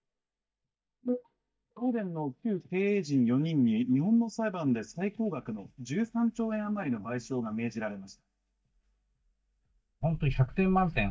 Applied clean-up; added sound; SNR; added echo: neural mask model DeepFilterNet 3.